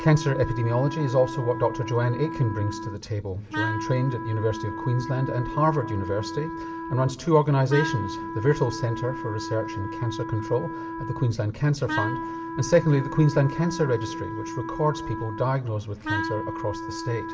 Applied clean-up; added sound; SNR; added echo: none; Wind instrument, woodwind instrument; 8 dB; reverberation time 1.7 s.